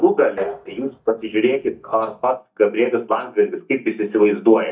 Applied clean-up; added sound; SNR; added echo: neural mask model DeepFilterNet 3.